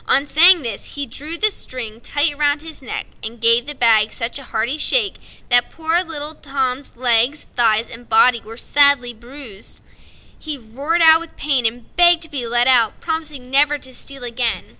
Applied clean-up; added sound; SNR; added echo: none; none; none; none.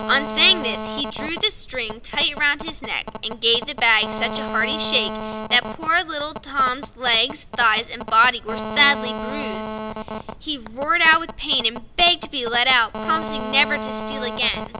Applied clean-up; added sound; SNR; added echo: none; Telephone; 10 dB; none.